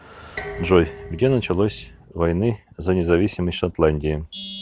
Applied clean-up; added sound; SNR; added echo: none; Dishes, pots, and pans; 16 dB; none.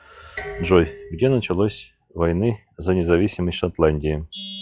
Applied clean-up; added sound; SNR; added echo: classical method log-MMSE.